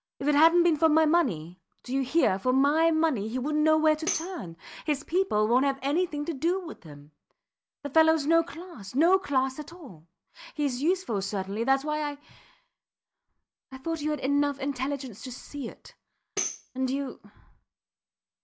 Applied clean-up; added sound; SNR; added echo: none; Tambourine; 11 dB; none.